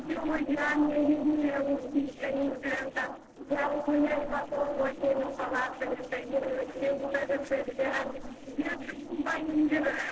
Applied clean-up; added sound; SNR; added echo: neural separator model SepFormer DNS4.